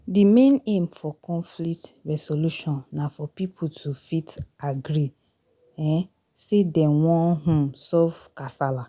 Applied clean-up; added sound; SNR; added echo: none; none; none; none.